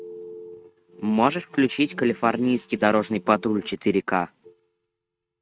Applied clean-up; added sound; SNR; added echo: neural mask model RNNoise.